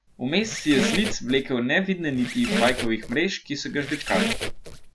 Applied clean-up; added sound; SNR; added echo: none; Squeak; 4 dB; none.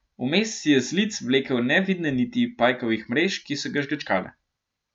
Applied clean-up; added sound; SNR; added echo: none; none; none; none.